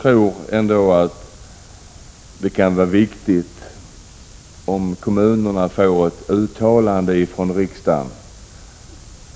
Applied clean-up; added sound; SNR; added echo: none; none; none; none.